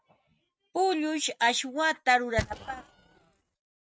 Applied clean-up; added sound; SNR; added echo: neural mask model RNNoise.